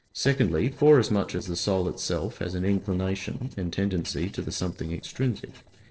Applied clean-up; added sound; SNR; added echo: neural separator model SepFormer DNS4.